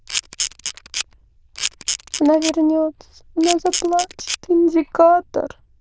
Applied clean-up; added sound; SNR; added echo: neural diffusion model UNIVERSE++.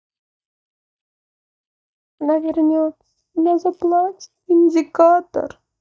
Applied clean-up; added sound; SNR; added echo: neural mask model DeepFilterNet 3.